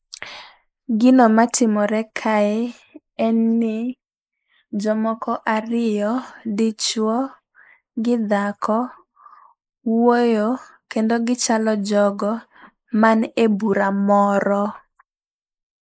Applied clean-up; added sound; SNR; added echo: neural mask model Resemble Enhance denoiser.